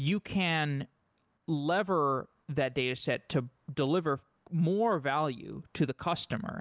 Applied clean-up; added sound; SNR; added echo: none; none; none; none.